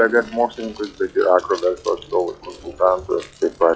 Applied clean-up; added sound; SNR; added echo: classical method log-MMSE.